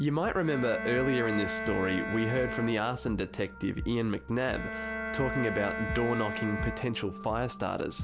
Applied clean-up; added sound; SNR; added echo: none; Bowed string instrument; 7 dB; none.